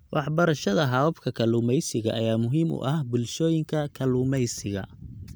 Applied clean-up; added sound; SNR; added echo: none; none; none; none.